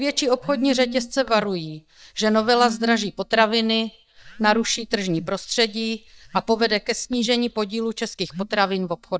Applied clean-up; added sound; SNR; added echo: neural mask model DeepFilterNet 3.